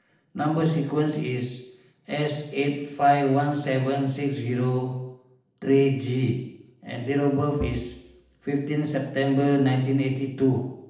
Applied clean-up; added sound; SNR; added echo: neural separator model SepFormer DNS4.